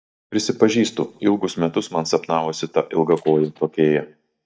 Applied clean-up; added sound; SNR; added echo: neural mask model DeepFilterNet 3.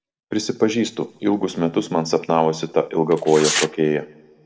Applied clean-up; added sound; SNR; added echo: none; Tearing; 7 dB; reverberation time 2.2 s.